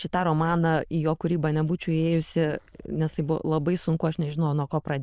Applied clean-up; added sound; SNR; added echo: neural diffusion model UNIVERSE++.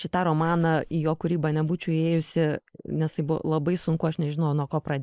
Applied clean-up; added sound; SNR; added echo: neural mask model Resemble Enhance denoiser.